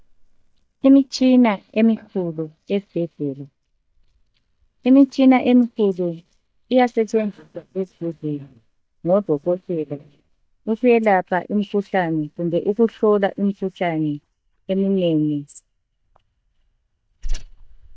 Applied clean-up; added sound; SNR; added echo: neural mask model DeepFilterNet 3.